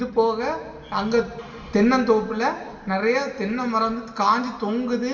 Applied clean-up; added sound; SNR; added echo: none; none; none; reverberation time 2.1 s.